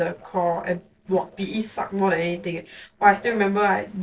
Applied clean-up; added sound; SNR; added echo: neural separator model SepFormer DNS4.